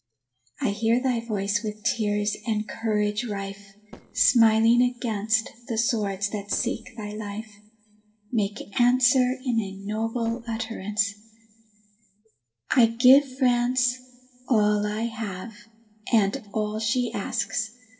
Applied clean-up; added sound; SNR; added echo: neural separator model SepFormer DNS4.